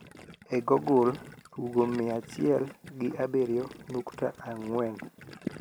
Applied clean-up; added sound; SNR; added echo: none; Gurgling; 18 dB; none.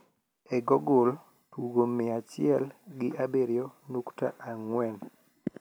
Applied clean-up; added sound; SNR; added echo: none; none; none; none.